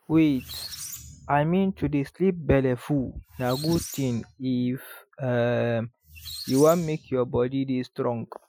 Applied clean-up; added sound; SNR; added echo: classical method Wiener filter.